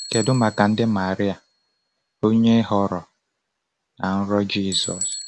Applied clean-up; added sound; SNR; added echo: none; Bicycle; 12 dB; none.